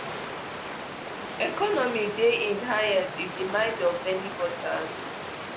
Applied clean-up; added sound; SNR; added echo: none; Water; 7 dB; none.